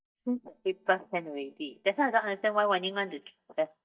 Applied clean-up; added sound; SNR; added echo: neural mask model DeepFilterNet 3.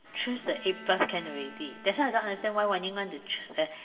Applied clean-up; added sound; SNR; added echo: none; Bowed string instrument; 18 dB; reverberation time 3.0 s.